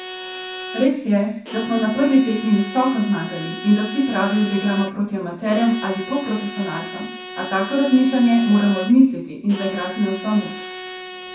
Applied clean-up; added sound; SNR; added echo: none; Bowed string instrument; 13 dB; reverberation time 0.6 s.